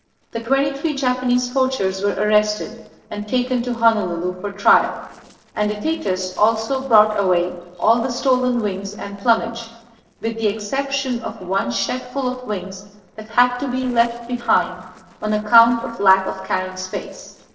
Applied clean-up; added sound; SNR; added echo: neural separator model SepFormer DNS4.